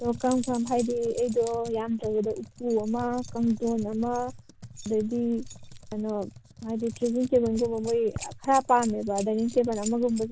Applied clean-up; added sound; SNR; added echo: none; Keys jangling + Computer keyboard; 15 dB; none.